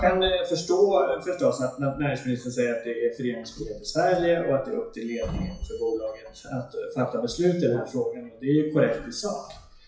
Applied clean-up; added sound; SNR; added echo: classical method WPE with log-MMSE.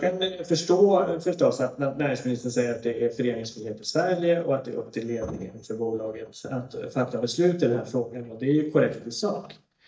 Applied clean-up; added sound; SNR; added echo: neural mask model DeepFilterNet 3.